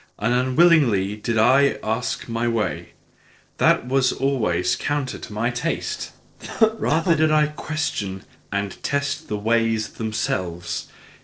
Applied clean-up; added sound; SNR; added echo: neural separator model SepFormer DNS4.